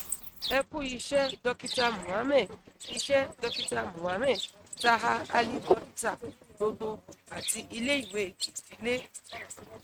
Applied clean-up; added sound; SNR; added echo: neural mask model RNNoise.